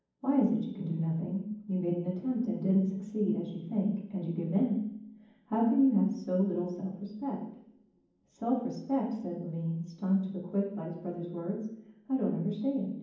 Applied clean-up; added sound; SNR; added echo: none; none; none; reverberation time 1.2 s.